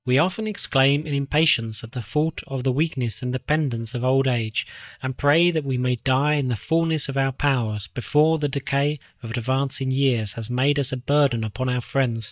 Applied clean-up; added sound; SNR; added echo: neural mask model DeepFilterNet 3.